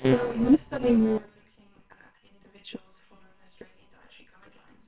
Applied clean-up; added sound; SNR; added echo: neural separator model SepFormer WHAMR!.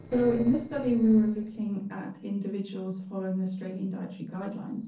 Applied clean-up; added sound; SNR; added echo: neural separator model SepFormer DNS4.